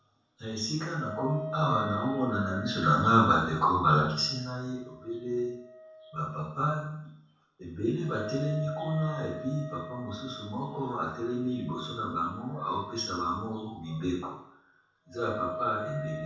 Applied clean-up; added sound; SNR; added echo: none; Wind instrument, woodwind instrument; 13 dB; reverberation time 0.7 s.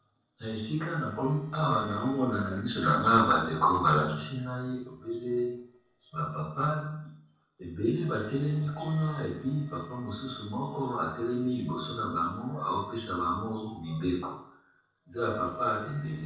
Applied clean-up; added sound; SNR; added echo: neural separator model SepFormer DNS4.